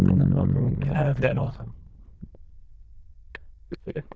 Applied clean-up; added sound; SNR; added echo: neural diffusion model UNIVERSE++.